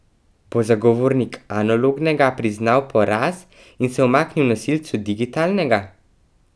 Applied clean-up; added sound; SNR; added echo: none; none; none; none.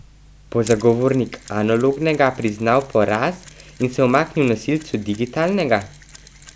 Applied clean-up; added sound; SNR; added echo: none; Mechanisms; 19 dB; none.